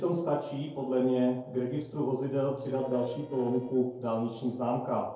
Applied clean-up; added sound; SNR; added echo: neural separator model SepFormer DNS4.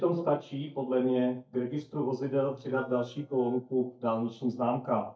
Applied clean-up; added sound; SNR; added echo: neural mask model DeepFilterNet 3.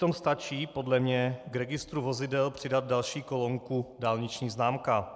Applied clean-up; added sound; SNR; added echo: none; none; none; none.